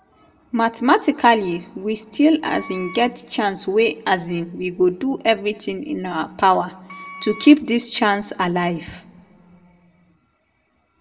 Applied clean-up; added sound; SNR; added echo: none; Wind instrument, woodwind instrument; 18 dB; reverberation time 0.5 s.